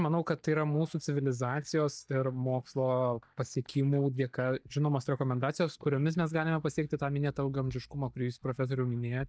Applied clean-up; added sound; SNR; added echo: neural mask model DeepFilterNet 3.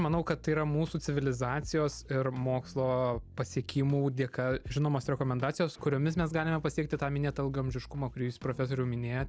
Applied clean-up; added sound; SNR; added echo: none; none; none; none.